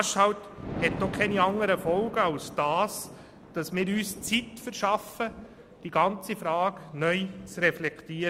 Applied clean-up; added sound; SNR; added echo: none; Thunder; 13 dB; none.